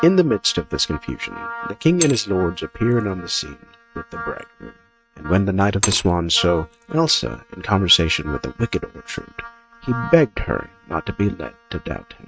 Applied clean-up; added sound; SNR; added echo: neural mask model RNNoise.